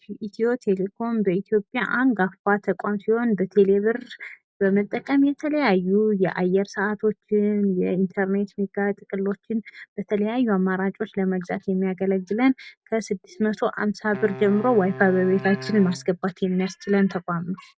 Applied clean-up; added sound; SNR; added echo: none; Wind instrument, woodwind instrument; 15 dB; none.